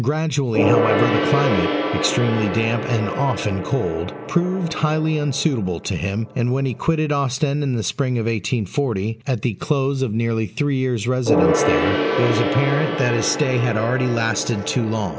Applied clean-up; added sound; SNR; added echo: none; Gong; 4 dB; none.